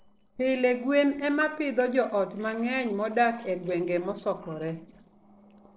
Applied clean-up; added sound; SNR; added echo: neural separator model SepFormer DNS4.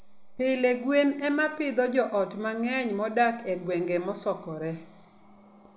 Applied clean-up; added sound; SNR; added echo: none; none; none; none.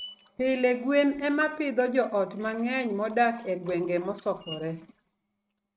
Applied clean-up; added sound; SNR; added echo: neural mask model RNNoise.